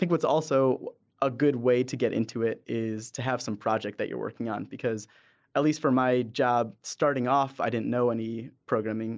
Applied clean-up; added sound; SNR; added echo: none; none; none; none.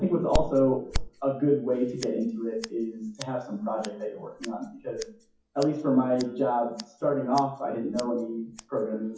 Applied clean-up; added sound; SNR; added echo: classical method WPE with log-MMSE.